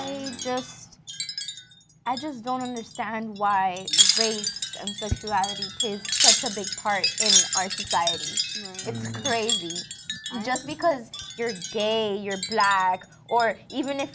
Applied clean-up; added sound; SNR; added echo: none; Wind chime; 0 dB; none.